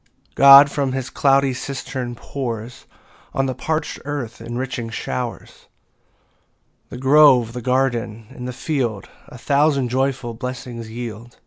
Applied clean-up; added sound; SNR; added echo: none; none; none; none.